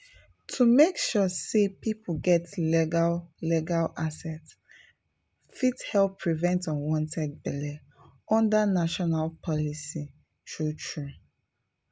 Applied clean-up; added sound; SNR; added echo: none; none; none; none.